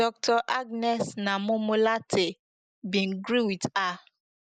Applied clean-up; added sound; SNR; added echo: neural mask model Resemble Enhance denoiser.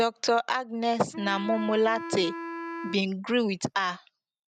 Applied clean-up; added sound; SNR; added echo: neural mask model RNNoise.